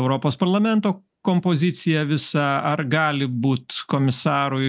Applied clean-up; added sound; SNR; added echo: none; none; none; none.